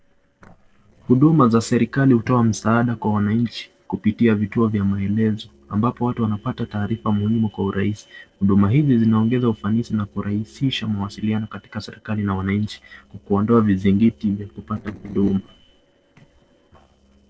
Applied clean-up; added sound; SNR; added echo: neural separator model SepFormer DNS4.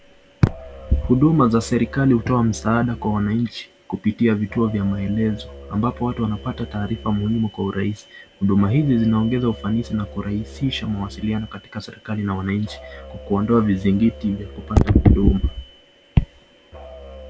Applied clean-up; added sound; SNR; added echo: none; Musical instrument; 18 dB; none.